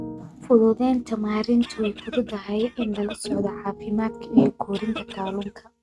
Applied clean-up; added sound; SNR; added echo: neural mask model RNNoise.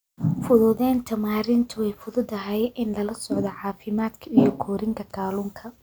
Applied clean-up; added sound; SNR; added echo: none; none; none; none.